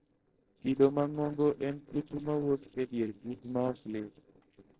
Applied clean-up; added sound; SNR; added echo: neural separator model SepFormer DNS4.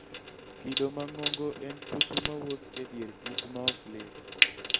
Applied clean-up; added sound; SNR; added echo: none; Trickle, dribble / Sink (filling or washing) / Water tap, faucet; -5 dB; none.